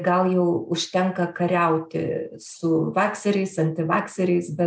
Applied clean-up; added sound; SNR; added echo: none; none; none; none.